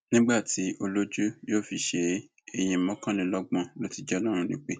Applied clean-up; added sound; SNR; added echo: none; none; none; none.